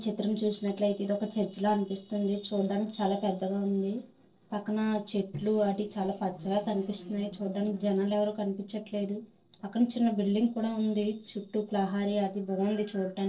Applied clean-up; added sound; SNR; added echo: neural separator model SepFormer DNS4.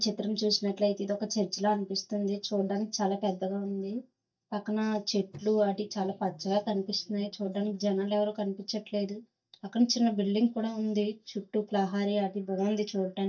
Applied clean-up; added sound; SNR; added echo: neural mask model DeepFilterNet 3.